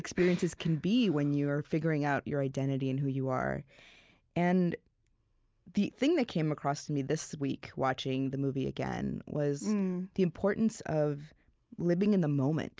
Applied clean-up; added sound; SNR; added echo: none; none; none; none.